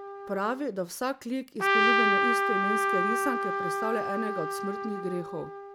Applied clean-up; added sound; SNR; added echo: none; Trumpet; -4 dB; none.